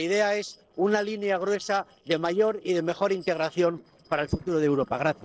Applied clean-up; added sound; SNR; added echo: neural separator model SepFormer DNS4.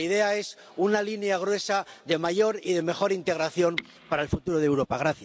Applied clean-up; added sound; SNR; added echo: none; none; none; none.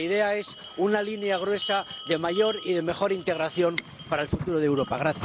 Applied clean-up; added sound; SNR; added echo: none; Bell; 12 dB; none.